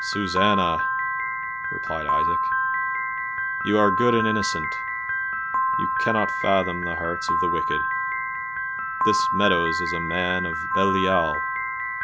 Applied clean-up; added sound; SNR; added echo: none; Piano; -3 dB; none.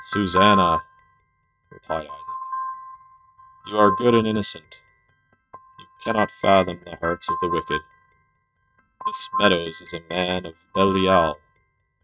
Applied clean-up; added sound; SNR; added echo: neural mask model RNNoise.